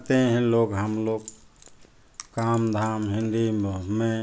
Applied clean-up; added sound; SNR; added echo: none; none; none; none.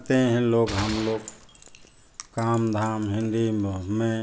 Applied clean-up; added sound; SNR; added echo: none; Gunshot, gunfire; 13 dB; none.